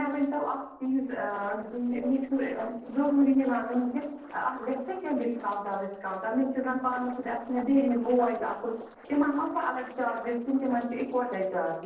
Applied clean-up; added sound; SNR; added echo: neural separator model SepFormer DNS4.